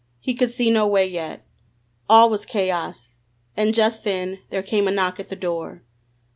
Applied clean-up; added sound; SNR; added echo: none; none; none; none.